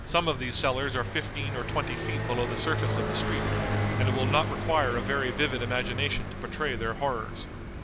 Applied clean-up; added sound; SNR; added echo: none; Car passing by; 1 dB; none.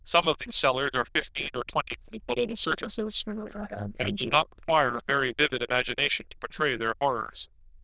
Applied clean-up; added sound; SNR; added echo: neural diffusion model UNIVERSE++.